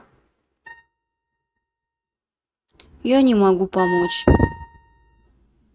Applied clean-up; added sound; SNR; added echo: neural mask model RNNoise.